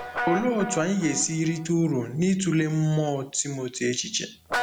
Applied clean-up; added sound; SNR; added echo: none; Guitar; 10 dB; none.